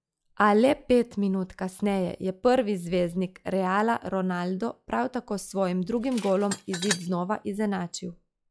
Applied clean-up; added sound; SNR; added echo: classical method log-MMSE.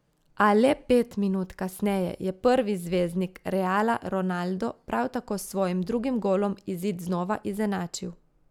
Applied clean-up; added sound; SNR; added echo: none; none; none; none.